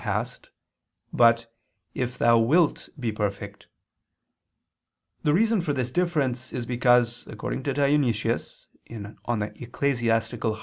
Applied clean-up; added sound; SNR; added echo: none; none; none; none.